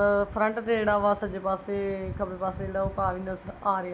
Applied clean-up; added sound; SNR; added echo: none; none; none; none.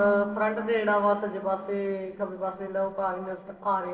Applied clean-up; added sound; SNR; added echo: neural separator model SepFormer DNS4.